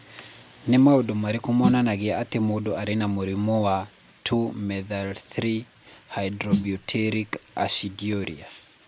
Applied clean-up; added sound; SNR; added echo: none; Snare drum; 8 dB; none.